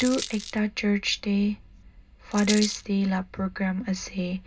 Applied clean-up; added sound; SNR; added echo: none; Rattle; 13 dB; reverberation time 0.2 s.